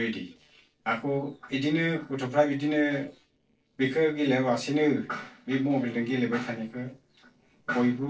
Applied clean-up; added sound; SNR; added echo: neural separator model SepFormer DNS4.